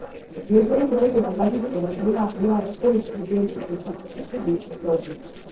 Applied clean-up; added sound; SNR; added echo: neural separator model SepFormer DNS4.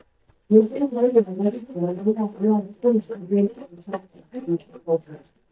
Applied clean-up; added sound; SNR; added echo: neural mask model DeepFilterNet 3.